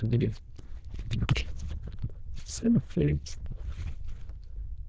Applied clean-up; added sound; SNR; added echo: neural diffusion model UNIVERSE++.